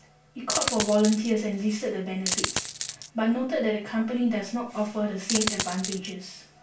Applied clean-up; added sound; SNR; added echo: none; Coin (dropping); 2 dB; reverberation time 0.2 s.